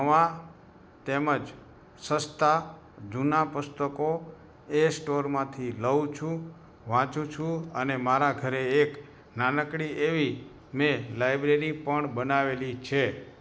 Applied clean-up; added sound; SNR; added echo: none; none; none; none.